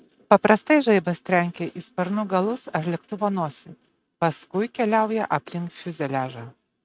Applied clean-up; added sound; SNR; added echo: neural mask model RNNoise.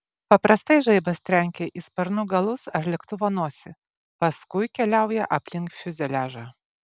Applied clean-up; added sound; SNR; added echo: none; none; none; none.